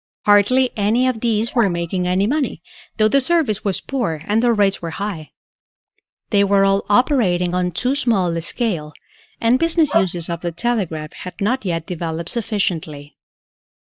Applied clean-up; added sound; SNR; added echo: neural mask model DeepFilterNet 3.